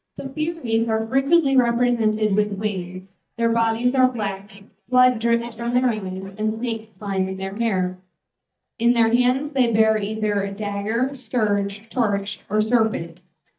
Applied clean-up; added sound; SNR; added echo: neural mask model DeepFilterNet 3.